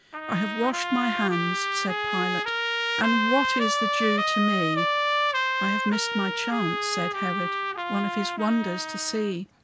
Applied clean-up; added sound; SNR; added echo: none; Trumpet; -1 dB; none.